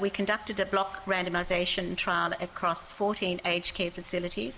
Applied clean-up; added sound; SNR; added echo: none; none; none; none.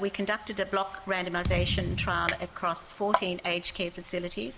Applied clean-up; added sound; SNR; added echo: none; Thump, thud + Chink, clink; 2 dB; none.